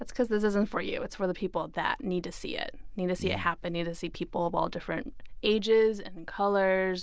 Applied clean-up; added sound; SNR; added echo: none; none; none; none.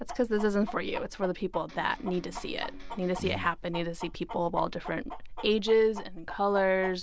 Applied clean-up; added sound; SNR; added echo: none; Chicken, rooster + Electric guitar; 15 dB; none.